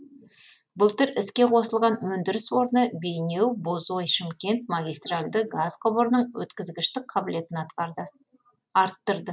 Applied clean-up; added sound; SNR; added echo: none; none; none; none.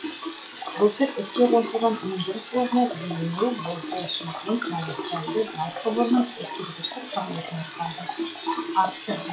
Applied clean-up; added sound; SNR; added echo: classical method log-MMSE.